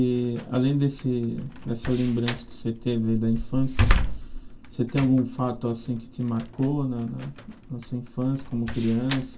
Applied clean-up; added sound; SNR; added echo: none; Slam; 4 dB; reverberation time 0.2 s.